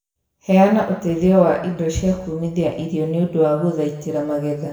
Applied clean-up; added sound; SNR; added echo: none; none; none; reverberation time 0.9 s.